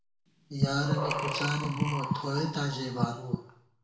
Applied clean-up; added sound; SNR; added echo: none; Breathing; 0 dB; reverberation time 0.6 s.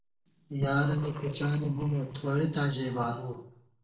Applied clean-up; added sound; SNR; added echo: neural separator model SepFormer DNS4.